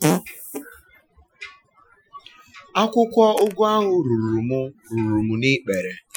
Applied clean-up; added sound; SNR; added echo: classical method Wiener filter.